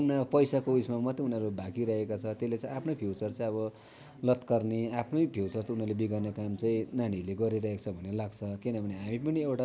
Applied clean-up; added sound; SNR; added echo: none; none; none; none.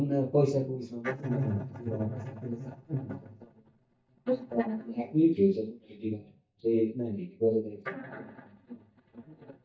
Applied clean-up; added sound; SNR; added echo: neural mask model DeepFilterNet 3.